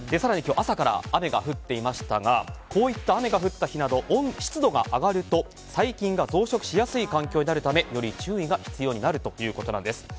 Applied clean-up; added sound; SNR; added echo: none; none; none; none.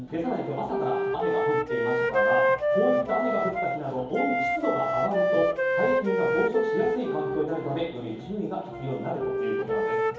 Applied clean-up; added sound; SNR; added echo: none; Wind instrument, woodwind instrument; -3 dB; reverberation time 2.2 s.